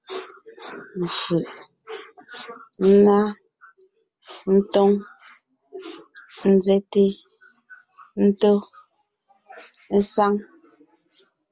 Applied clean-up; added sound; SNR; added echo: none; none; none; none.